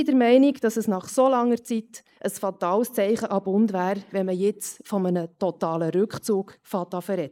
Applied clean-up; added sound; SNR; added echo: neural mask model Resemble Enhance denoiser.